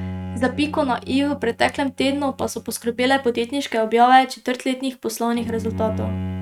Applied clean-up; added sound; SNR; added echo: neural mask model RNNoise.